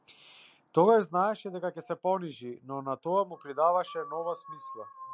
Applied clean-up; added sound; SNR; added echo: none; none; none; none.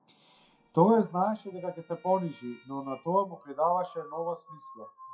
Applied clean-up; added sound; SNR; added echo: classical method WPE with log-MMSE.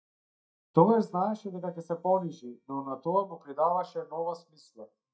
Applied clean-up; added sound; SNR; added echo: neural mask model DeepFilterNet 3.